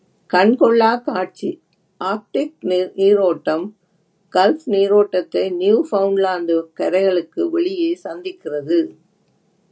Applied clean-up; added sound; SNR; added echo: none; none; none; none.